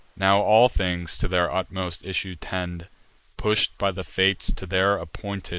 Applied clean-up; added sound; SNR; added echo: neural mask model Resemble Enhance denoiser.